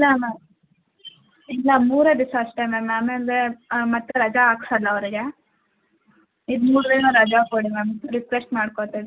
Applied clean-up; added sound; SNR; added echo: none; none; none; none.